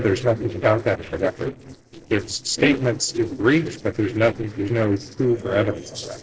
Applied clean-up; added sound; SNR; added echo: neural separator model SepFormer DNS4.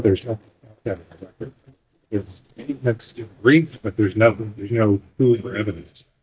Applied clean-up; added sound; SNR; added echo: neural mask model DeepFilterNet 3.